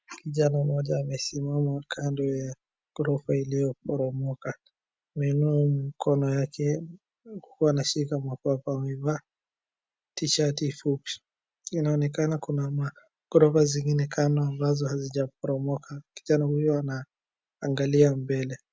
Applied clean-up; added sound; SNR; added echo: none; none; none; none.